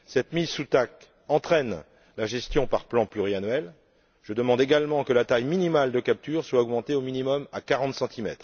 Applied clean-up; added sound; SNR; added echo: none; none; none; none.